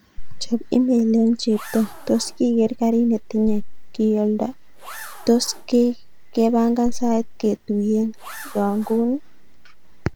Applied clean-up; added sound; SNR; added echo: none; Zipper (clothing); 10 dB; none.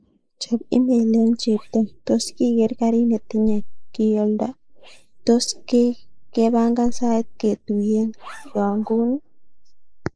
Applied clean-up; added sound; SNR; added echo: neural mask model Resemble Enhance denoiser.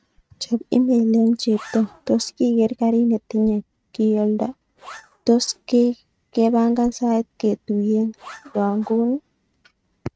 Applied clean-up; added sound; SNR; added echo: neural mask model RNNoise.